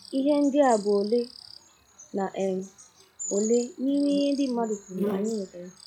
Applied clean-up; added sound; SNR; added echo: classical method log-MMSE.